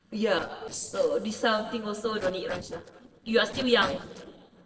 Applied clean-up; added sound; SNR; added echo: neural separator model SepFormer DNS4.